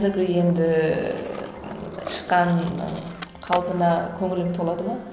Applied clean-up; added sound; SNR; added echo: none; Skateboard; 14 dB; none.